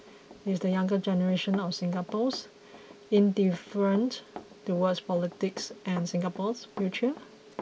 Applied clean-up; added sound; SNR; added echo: none; Run; 18 dB; none.